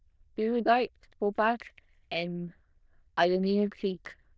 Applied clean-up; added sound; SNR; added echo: neural diffusion model UNIVERSE++.